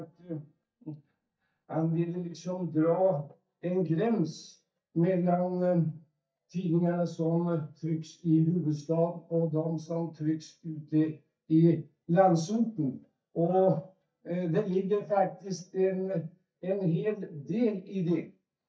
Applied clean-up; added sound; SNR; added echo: neural mask model DeepFilterNet 3.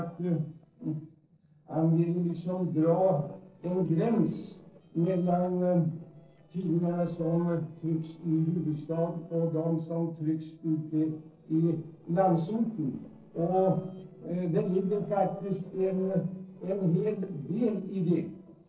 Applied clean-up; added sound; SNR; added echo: neural separator model SepFormer DNS4.